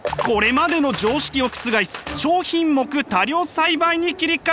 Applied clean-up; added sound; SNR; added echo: none; none; none; none.